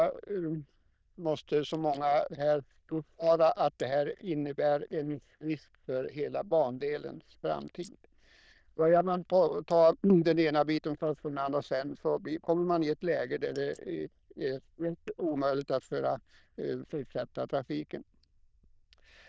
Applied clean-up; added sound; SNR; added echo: neural diffusion model UNIVERSE++.